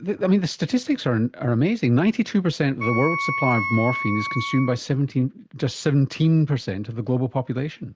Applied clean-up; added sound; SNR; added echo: none; Wind instrument, woodwind instrument; 5 dB; none.